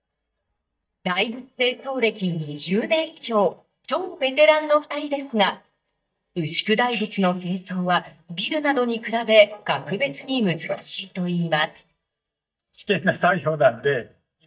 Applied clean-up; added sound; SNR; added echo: neural mask model DeepFilterNet 3.